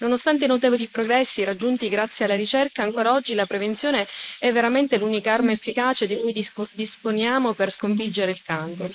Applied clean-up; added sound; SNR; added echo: neural mask model Resemble Enhance denoiser.